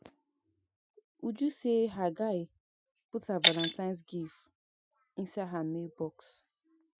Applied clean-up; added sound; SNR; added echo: classical method Wiener filter.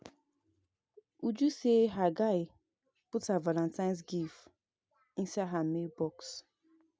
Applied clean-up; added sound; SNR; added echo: none; none; none; none.